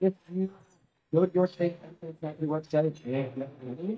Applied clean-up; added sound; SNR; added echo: neural mask model DeepFilterNet 3.